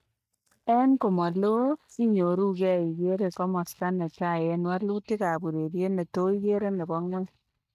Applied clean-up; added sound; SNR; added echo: neural mask model DeepFilterNet 3.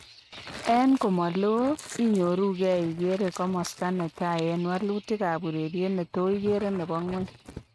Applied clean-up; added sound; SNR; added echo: neural mask model RNNoise.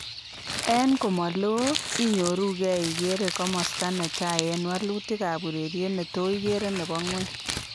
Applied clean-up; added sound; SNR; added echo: none; Crumpling, crinkling; 8 dB; none.